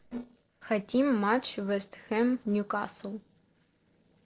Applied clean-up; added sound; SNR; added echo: neural separator model SepFormer DNS4.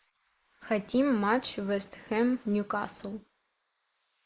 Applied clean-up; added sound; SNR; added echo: neural mask model Resemble Enhance denoiser.